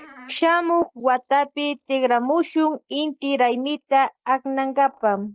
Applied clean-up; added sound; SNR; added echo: neural mask model Resemble Enhance denoiser.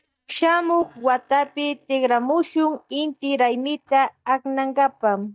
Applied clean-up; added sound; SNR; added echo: neural mask model DeepFilterNet 3.